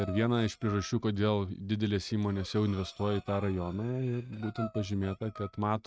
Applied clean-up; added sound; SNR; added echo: neural mask model RNNoise.